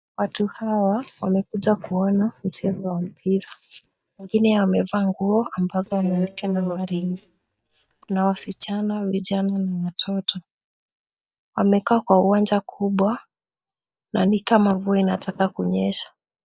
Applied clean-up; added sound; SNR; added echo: neural mask model DeepFilterNet 3.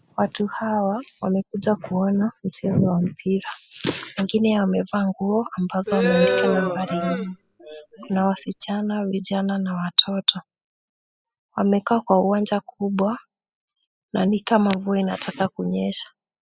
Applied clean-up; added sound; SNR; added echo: classical method spectral subtraction.